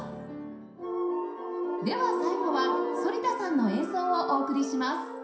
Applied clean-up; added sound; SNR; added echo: none; none; none; reverberation time 0.7 s.